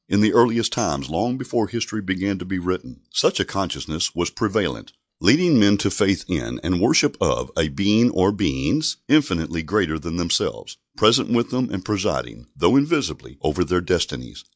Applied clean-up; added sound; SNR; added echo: classical method log-MMSE.